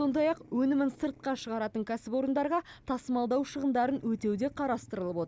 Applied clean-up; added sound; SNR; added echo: none; none; none; none.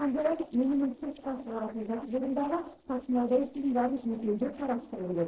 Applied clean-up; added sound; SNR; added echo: neural separator model SepFormer DNS4.